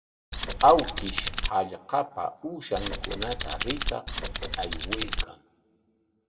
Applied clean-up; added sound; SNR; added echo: none; Tools; 2 dB; reverberation time 0.4 s.